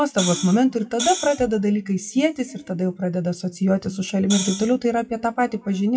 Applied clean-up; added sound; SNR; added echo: classical method WPE with log-MMSE.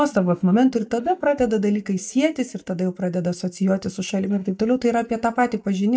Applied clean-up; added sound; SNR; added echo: neural mask model DeepFilterNet 3.